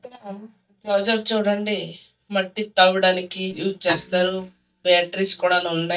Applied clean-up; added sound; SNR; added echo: neural mask model DeepFilterNet 3.